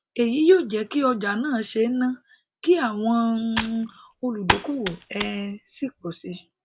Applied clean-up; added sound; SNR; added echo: none; Computer keyboard; 7 dB; none.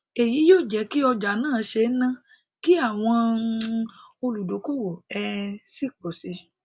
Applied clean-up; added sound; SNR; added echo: none; none; none; none.